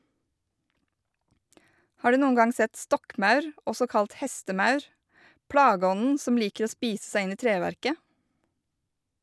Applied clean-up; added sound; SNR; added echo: none; none; none; none.